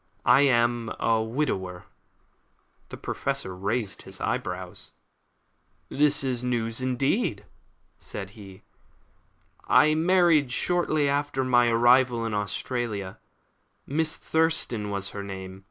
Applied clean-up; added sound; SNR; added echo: neural mask model Resemble Enhance denoiser.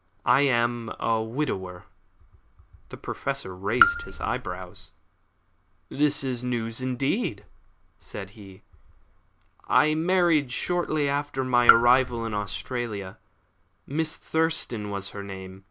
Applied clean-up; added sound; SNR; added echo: none; Raindrop / Drip; -1 dB; none.